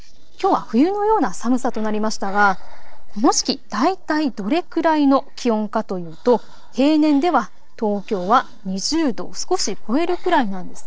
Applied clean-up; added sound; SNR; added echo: neural separator model SepFormer DNS4.